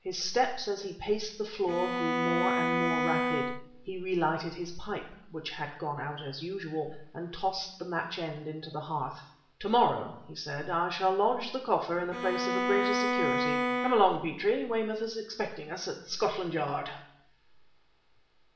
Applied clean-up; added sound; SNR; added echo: none; Bowed string instrument; -1 dB; reverberation time 0.7 s.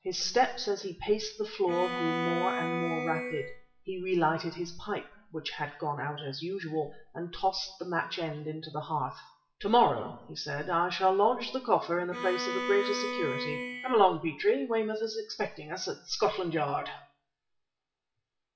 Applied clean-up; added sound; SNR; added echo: classical method WPE with log-MMSE.